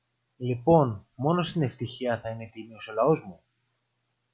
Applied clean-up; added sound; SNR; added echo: none; none; none; none.